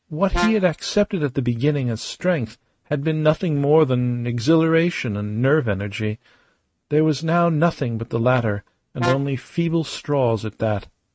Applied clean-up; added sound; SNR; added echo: neural mask model RNNoise.